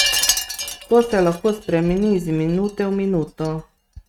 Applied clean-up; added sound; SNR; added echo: neural mask model RNNoise.